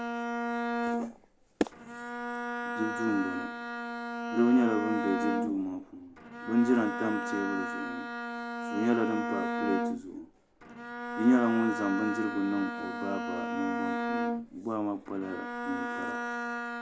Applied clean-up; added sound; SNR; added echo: none; Bowed string instrument; 3 dB; none.